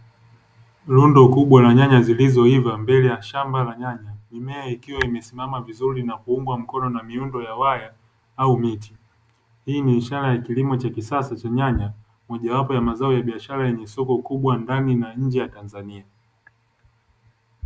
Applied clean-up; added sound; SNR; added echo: none; none; none; none.